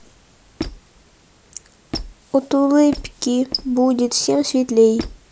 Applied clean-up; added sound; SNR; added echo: none; Squeak; 14 dB; none.